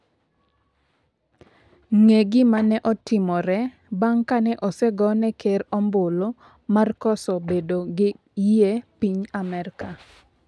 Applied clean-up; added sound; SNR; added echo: none; none; none; none.